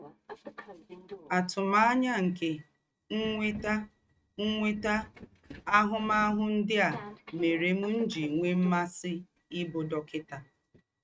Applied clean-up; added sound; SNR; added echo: neural mask model RNNoise.